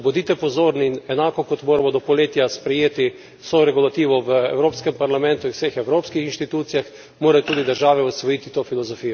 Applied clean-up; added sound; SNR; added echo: none; none; none; none.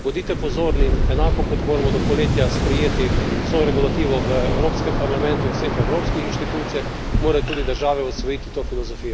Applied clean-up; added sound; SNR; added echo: none; Waves, surf; -3 dB; none.